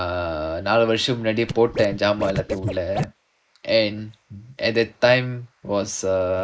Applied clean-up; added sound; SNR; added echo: neural mask model Resemble Enhance denoiser.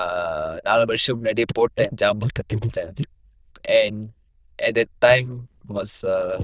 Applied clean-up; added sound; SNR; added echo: neural diffusion model UNIVERSE++.